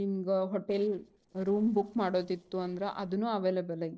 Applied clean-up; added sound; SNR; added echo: neural separator model SepFormer DNS4.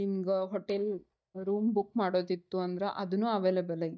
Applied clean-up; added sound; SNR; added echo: neural mask model DeepFilterNet 3.